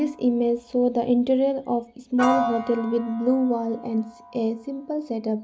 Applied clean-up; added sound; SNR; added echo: none; Piano; 10 dB; none.